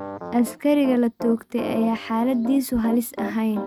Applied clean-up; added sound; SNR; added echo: neural mask model RNNoise.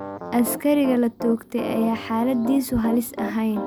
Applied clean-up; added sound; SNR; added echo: none; Piano; 10 dB; none.